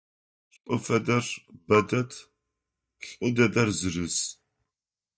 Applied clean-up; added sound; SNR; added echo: neural mask model DeepFilterNet 3.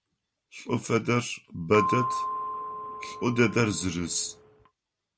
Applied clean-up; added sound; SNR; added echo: none; Percussion; 4 dB; none.